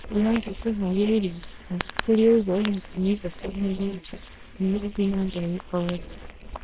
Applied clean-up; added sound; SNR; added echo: neural separator model SepFormer WHAMR!.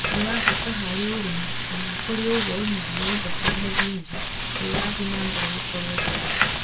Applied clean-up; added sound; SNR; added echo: none; Frying (food); -4 dB; reverberation time 0.1 s.